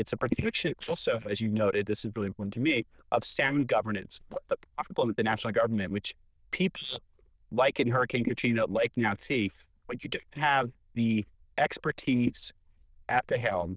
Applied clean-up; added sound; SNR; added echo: neural diffusion model UNIVERSE++.